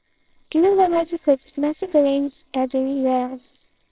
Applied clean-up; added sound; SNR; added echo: neural separator model SepFormer WHAMR!.